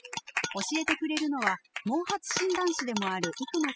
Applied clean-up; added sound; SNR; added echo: classical method spectral subtraction.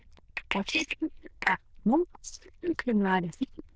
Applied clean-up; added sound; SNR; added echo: neural diffusion model UNIVERSE++.